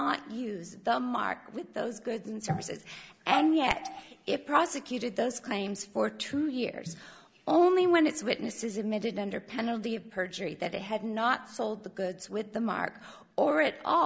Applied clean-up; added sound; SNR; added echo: none; none; none; none.